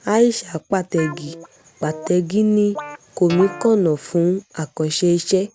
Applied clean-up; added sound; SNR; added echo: none; Guitar + Guitar; 16 dB; none.